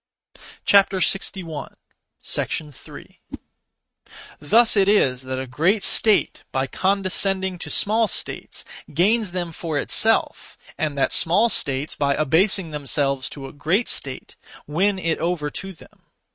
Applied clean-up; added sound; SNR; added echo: neural mask model RNNoise.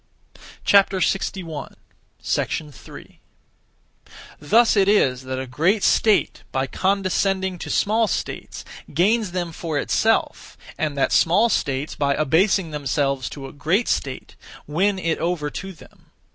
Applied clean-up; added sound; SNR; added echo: none; none; none; none.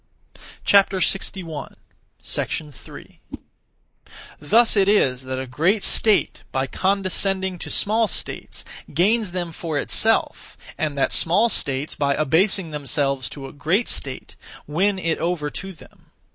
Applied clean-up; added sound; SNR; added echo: neural mask model Resemble Enhance denoiser.